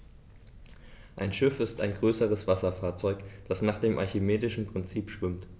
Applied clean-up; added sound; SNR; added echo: none; none; none; none.